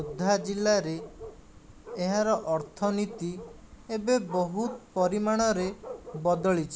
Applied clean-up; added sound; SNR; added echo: none; Bark; 16 dB; none.